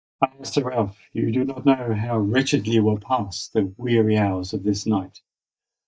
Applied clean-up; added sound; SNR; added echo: neural mask model DeepFilterNet 3.